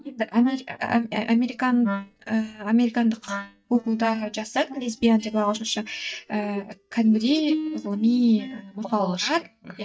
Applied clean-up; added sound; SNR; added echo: neural mask model DeepFilterNet 3.